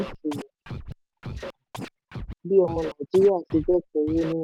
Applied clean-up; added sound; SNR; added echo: none; Scratching (performance technique); 12 dB; none.